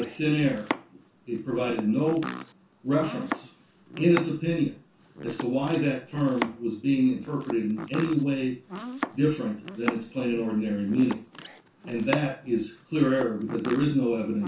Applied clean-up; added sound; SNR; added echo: none; Domestic sounds, home sounds; 11 dB; reverberation time 0.2 s.